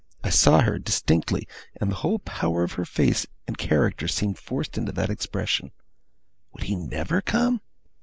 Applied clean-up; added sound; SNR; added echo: neural mask model Resemble Enhance denoiser.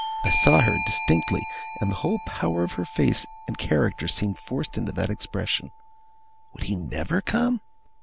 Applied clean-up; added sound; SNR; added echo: none; Bell / Doorbell; 8 dB; none.